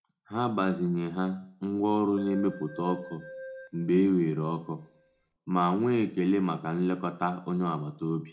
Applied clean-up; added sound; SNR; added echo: none; Keyboard (musical); 17 dB; reverberation time 0.3 s.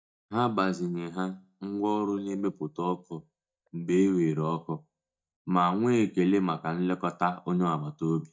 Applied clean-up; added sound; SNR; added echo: neural mask model DeepFilterNet 3.